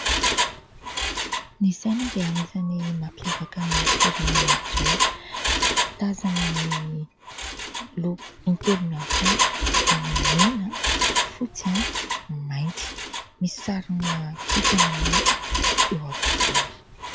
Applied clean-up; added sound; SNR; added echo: none; Engine; -4 dB; none.